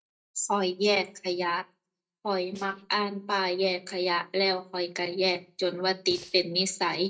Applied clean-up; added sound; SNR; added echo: neural mask model DeepFilterNet 3.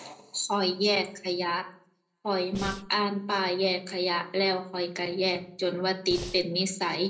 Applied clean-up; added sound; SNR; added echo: none; Breathing; 10 dB; reverberation time 0.4 s.